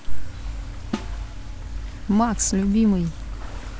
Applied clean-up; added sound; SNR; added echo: none; Snare drum; 17 dB; none.